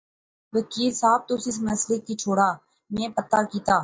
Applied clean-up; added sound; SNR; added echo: neural mask model DeepFilterNet 3.